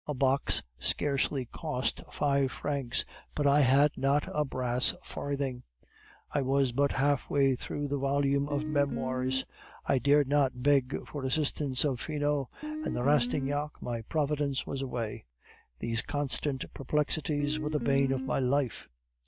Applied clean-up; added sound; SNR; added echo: neural mask model DeepFilterNet 3.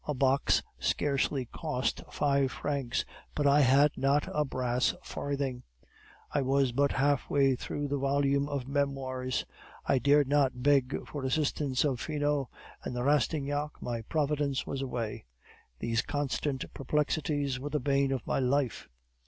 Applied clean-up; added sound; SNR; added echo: none; none; none; none.